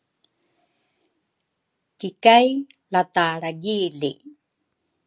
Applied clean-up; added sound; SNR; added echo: none; none; none; none.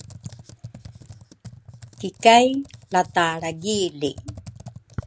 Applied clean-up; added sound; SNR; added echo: none; Computer keyboard; 17 dB; none.